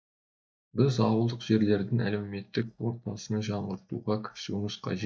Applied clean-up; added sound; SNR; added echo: neural mask model DeepFilterNet 3.